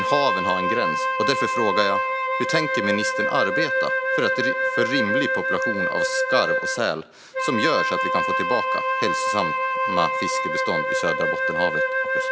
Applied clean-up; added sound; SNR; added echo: none; Wind instrument, woodwind instrument; -3 dB; none.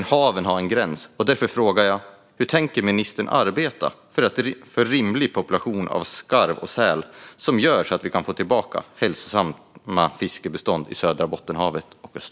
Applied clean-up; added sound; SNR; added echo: none; none; none; none.